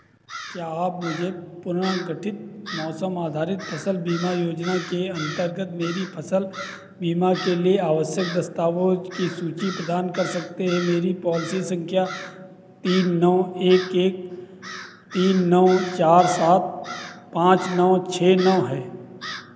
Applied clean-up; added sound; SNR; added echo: none; Crow; 15 dB; none.